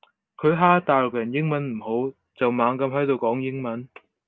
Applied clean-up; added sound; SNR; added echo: none; none; none; none.